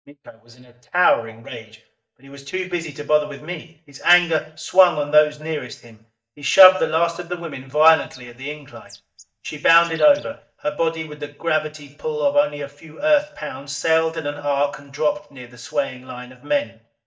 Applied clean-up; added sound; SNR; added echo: neural mask model DeepFilterNet 3.